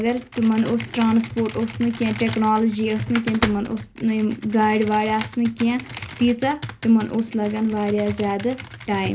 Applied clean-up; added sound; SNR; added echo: none; Computer keyboard; 12 dB; none.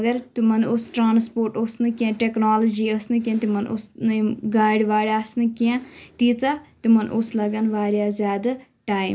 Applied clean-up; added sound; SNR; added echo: none; none; none; none.